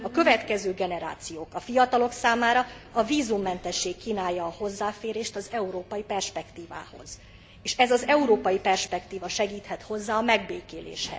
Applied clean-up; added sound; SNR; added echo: none; Subway, metro, underground; 18 dB; none.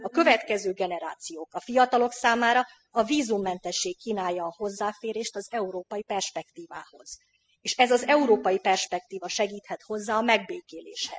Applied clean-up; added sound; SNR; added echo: classical method spectral subtraction.